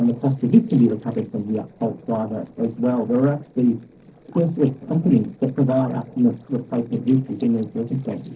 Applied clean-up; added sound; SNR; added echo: neural separator model SepFormer DNS4.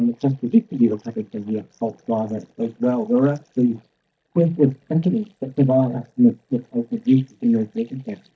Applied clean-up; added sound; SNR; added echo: neural mask model DeepFilterNet 3.